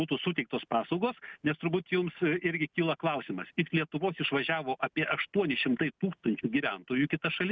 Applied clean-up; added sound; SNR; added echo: none; none; none; none.